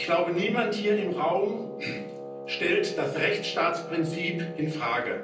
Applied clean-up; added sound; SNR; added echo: none; Wind instrument, woodwind instrument; 11 dB; reverberation time 0.6 s.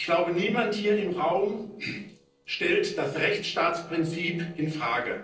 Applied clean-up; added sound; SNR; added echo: neural separator model SepFormer DNS4.